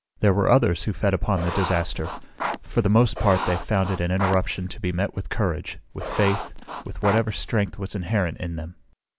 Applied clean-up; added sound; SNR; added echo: none; Writing; 8 dB; none.